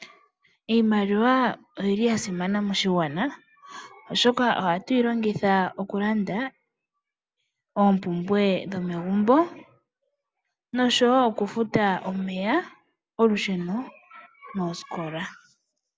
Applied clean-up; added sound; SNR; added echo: none; none; none; none.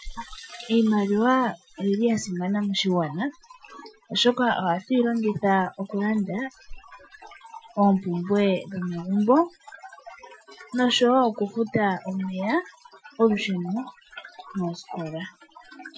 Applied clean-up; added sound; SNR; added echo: classical method Wiener filter.